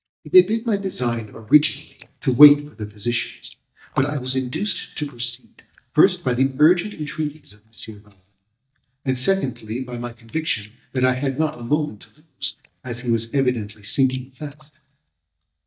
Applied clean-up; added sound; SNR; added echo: neural mask model DeepFilterNet 3.